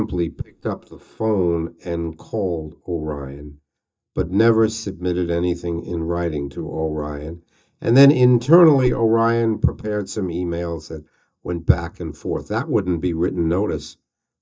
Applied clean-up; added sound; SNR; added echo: neural mask model DeepFilterNet 3.